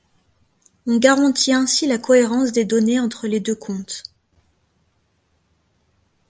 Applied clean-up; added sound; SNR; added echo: none; none; none; none.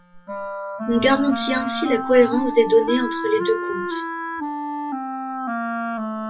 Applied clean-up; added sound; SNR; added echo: classical method WPE with log-MMSE.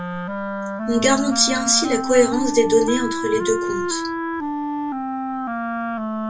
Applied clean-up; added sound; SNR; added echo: none; Wind instrument, woodwind instrument; 3 dB; reverberation time 0.2 s.